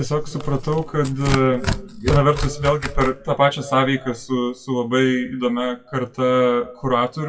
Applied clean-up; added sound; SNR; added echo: classical method WPE with log-MMSE.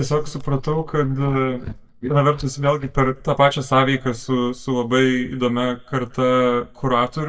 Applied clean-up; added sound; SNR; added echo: neural mask model DeepFilterNet 3.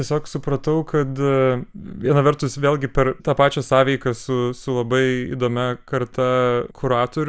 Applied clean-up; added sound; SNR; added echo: none; none; none; none.